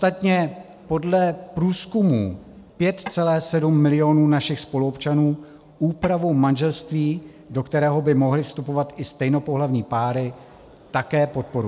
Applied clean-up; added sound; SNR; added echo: none; Tap / Wood; 17 dB; none.